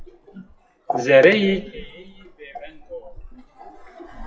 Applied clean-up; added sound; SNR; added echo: classical method WPE with log-MMSE.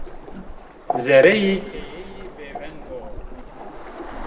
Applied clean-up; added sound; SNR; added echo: none; Waves, surf; 10 dB; reverberation time 1.6 s.